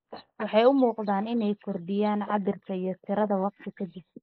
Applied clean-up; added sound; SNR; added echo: neural mask model Resemble Enhance denoiser.